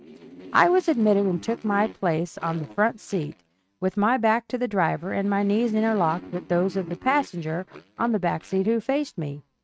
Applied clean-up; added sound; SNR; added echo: neural mask model RNNoise.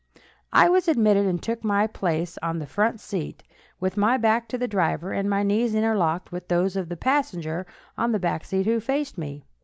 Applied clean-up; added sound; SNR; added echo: none; none; none; none.